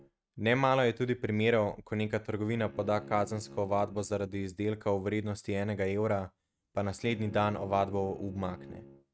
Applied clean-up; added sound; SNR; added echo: neural mask model RNNoise.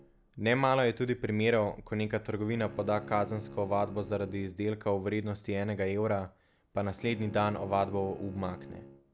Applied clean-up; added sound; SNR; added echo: none; Bowed string instrument; 18 dB; none.